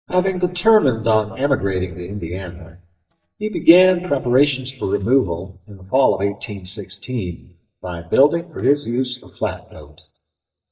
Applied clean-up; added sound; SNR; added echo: neural mask model DeepFilterNet 3.